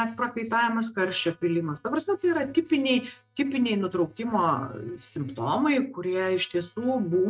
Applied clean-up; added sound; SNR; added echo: neural mask model RNNoise.